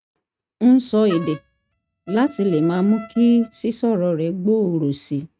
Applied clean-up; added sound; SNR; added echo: neural mask model RNNoise.